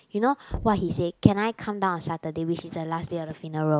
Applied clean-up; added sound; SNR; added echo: none; Knock; 15 dB; none.